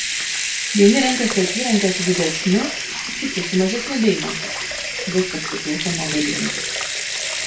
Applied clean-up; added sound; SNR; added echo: none; Sink (filling or washing) / Water tap, faucet / Liquid; 3 dB; reverberation time 0.3 s.